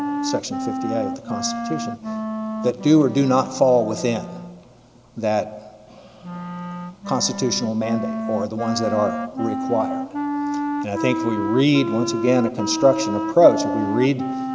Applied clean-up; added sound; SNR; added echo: none; Wind instrument, woodwind instrument; 5 dB; none.